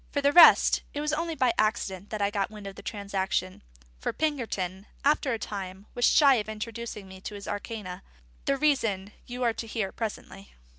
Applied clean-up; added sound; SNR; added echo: none; none; none; none.